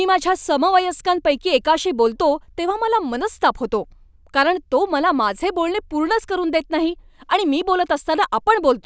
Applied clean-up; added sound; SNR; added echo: none; none; none; none.